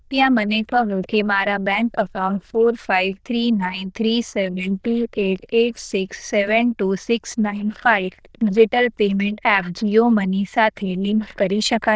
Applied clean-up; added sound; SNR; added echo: neural diffusion model UNIVERSE++.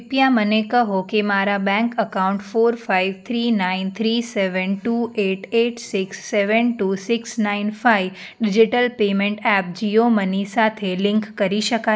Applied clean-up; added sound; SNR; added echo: none; none; none; none.